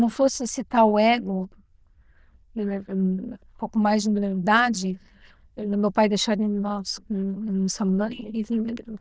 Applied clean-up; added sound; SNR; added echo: neural diffusion model UNIVERSE++.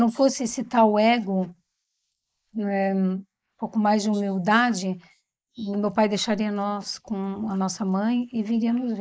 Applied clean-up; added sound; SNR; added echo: neural mask model Resemble Enhance denoiser.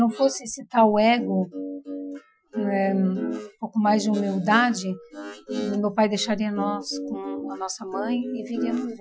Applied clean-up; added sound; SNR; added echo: classical method Wiener filter.